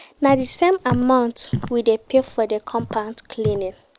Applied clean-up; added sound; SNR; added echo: none; Walk, footsteps; 11 dB; none.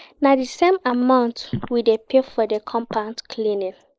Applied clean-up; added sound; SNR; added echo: neural mask model Resemble Enhance denoiser.